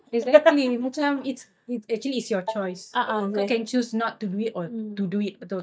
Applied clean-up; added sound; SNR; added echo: neural mask model DeepFilterNet 3.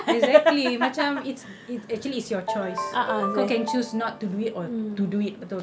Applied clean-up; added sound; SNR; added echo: none; Ringtone; 8 dB; none.